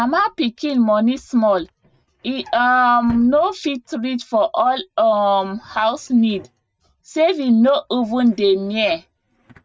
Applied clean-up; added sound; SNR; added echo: neural mask model RNNoise.